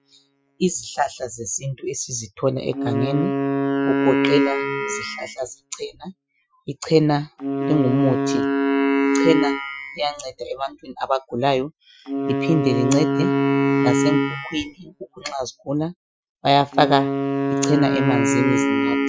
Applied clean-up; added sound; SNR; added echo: classical method Wiener filter.